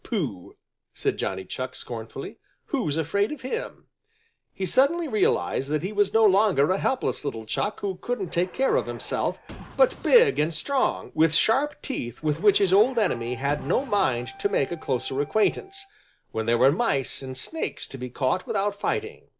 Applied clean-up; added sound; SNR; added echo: none; Wind instrument, woodwind instrument + Car; 20 dB; none.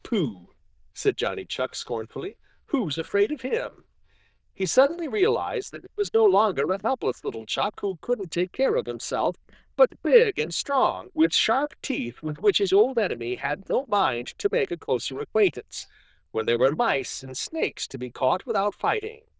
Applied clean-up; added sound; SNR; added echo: neural diffusion model UNIVERSE++.